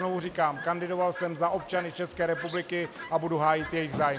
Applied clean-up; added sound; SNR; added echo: none; Chirp, tweet; 13 dB; none.